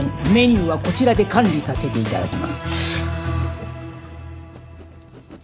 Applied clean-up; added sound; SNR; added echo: none; none; none; none.